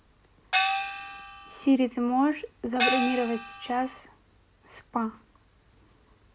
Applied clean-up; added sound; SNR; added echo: none; Gong; 0 dB; none.